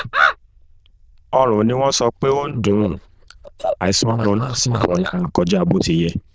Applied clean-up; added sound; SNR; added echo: neural diffusion model UNIVERSE++.